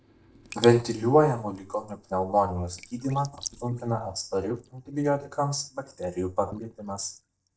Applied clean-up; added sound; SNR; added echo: neural mask model DeepFilterNet 3.